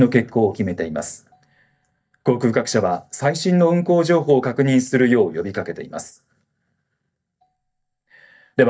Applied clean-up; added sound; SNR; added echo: neural mask model DeepFilterNet 3.